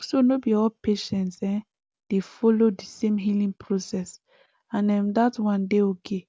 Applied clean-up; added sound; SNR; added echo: none; none; none; none.